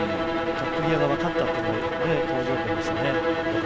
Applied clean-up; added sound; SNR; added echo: none; Bowed string instrument; -4 dB; none.